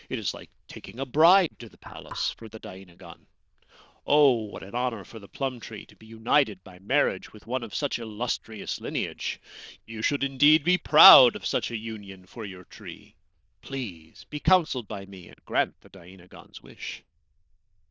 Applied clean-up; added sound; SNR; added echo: neural diffusion model UNIVERSE++.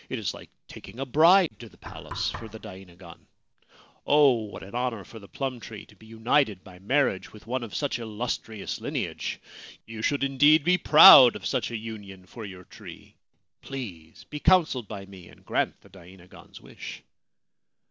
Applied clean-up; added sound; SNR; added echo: none; Knock; 16 dB; none.